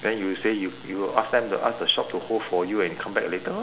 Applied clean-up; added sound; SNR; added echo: none; none; none; none.